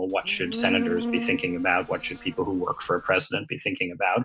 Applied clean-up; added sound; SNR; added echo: none; Insect; 7 dB; none.